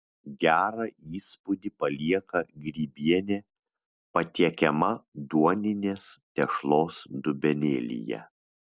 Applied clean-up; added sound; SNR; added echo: none; none; none; none.